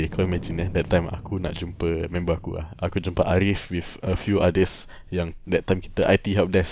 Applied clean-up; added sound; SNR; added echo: none; Wind; 17 dB; none.